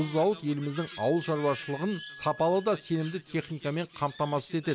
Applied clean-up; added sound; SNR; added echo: none; Wind instrument, woodwind instrument + Crow; 17 dB; none.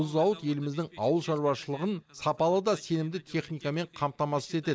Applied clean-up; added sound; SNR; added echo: none; none; none; none.